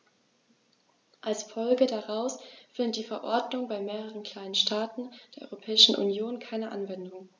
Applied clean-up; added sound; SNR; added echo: none; none; none; none.